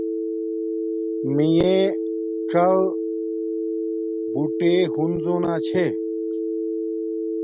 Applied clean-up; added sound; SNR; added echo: none; Telephone; 1 dB; none.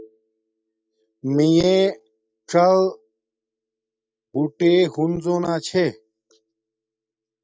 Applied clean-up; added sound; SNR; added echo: neural mask model DeepFilterNet 3.